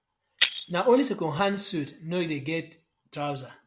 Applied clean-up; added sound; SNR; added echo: none; Shatter; 2 dB; none.